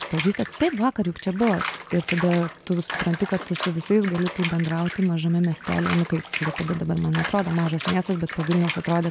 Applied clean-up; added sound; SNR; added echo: none; Bathtub (filling or washing) / Water; 9 dB; none.